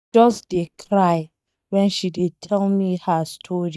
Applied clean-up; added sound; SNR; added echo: neural mask model DeepFilterNet 3.